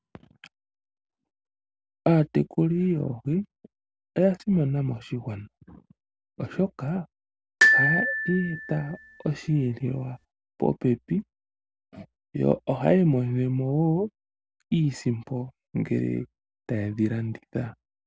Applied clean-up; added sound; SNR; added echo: none; Glockenspiel; -2 dB; none.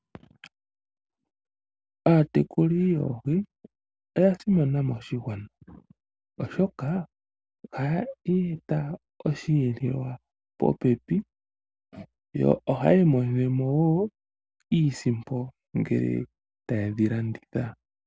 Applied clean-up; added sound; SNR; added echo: none; none; none; none.